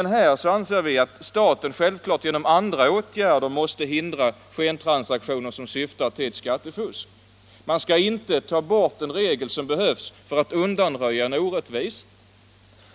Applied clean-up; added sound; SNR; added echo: none; none; none; none.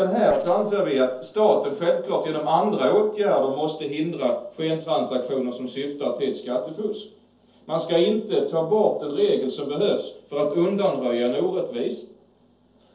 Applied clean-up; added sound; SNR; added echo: neural separator model SepFormer DNS4.